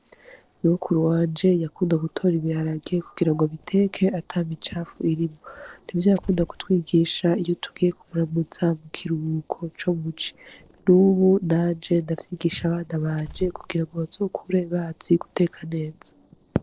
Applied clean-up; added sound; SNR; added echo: neural separator model SepFormer DNS4.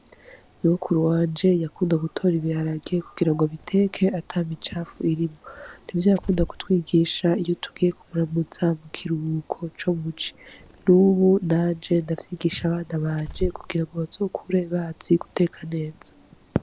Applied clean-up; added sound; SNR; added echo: none; Bird; 19 dB; none.